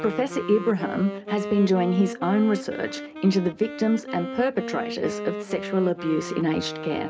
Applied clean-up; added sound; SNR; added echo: none; Wind instrument, woodwind instrument; 9 dB; reverberation time 0.3 s.